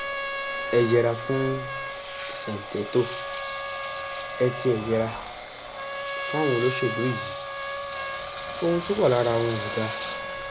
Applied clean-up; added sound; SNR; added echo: none; Trumpet + Engine; 5 dB; none.